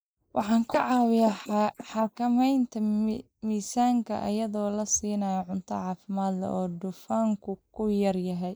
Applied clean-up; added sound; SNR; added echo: neural mask model Resemble Enhance denoiser.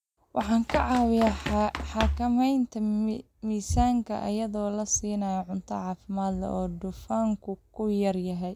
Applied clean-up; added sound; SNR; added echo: none; Run; 5 dB; none.